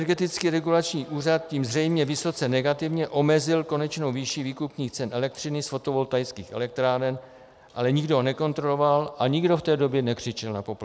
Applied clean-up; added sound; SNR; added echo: none; none; none; none.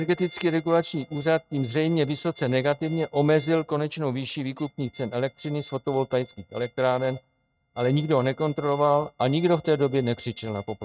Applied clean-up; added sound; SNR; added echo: neural mask model RNNoise.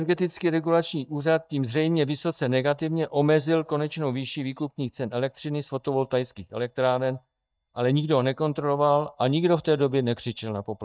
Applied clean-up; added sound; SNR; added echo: neural mask model DeepFilterNet 3.